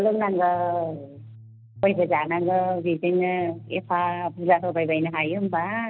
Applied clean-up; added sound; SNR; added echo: none; Bass guitar; 19 dB; none.